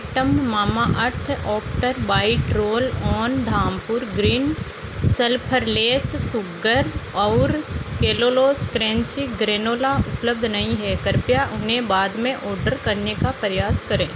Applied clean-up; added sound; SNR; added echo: none; none; none; none.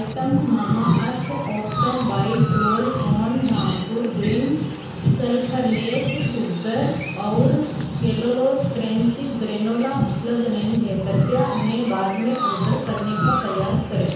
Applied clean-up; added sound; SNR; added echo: none; Chirp, tweet; 11 dB; reverberation time 0.9 s.